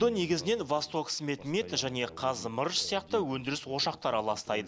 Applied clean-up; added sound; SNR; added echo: none; none; none; none.